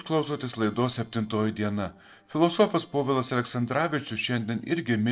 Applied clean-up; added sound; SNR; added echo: neural separator model SepFormer DNS4.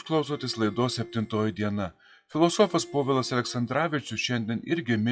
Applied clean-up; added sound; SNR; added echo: classical method WPE with log-MMSE.